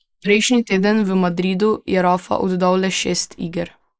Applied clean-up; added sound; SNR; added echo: neural mask model Resemble Enhance denoiser.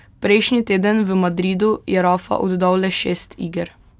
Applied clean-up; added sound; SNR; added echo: none; none; none; none.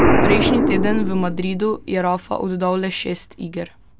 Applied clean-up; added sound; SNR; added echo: none; Explosion; -1 dB; none.